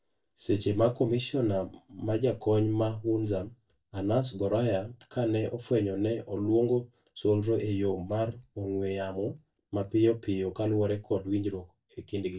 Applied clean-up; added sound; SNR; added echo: neural mask model DeepFilterNet 3.